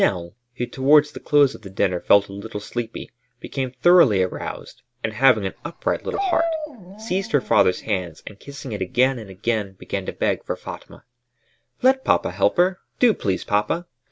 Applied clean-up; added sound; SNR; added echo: none; Dog; 7 dB; none.